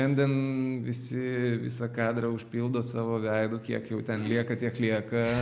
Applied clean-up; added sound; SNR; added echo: none; none; none; none.